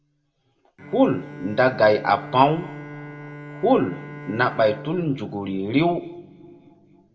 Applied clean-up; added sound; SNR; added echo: none; Bowed string instrument; 16 dB; reverberation time 1.4 s.